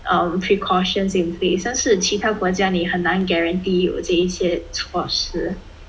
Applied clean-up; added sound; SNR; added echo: none; none; none; none.